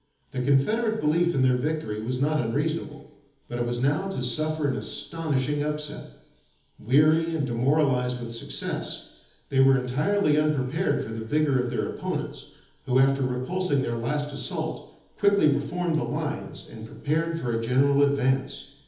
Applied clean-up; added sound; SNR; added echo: none; none; none; reverberation time 1.3 s.